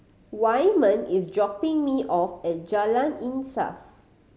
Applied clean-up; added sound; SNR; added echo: none; none; none; none.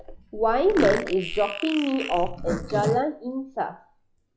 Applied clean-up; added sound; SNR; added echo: classical method log-MMSE.